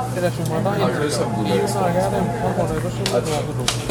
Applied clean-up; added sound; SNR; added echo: none; Burping, eructation; -3 dB; none.